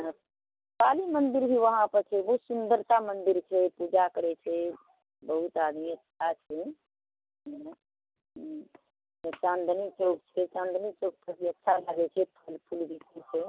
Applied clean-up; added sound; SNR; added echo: none; none; none; none.